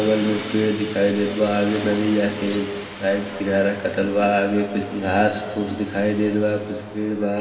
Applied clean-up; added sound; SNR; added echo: none; Train; 11 dB; reverberation time 2.0 s.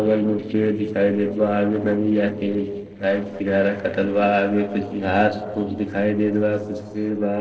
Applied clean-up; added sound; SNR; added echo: neural separator model SepFormer DNS4.